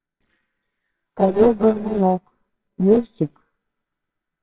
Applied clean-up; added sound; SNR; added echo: neural separator model SepFormer WHAMR!.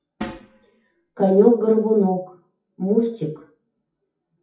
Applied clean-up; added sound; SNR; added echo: classical method WPE with log-MMSE.